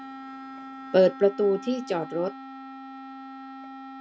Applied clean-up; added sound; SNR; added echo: none; Wind instrument, woodwind instrument; 13 dB; none.